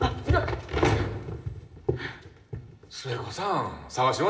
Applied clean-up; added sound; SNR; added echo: none; none; none; reverberation time 0.9 s.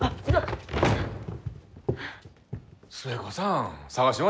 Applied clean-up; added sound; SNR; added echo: none; none; none; none.